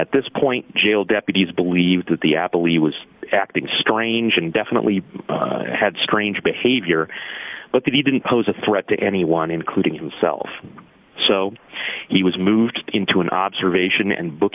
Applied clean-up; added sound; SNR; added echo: none; none; none; none.